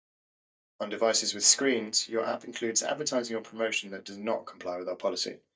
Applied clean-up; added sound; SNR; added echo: neural mask model DeepFilterNet 3.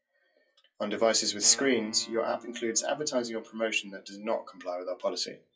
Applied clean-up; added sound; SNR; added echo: classical method WPE with log-MMSE.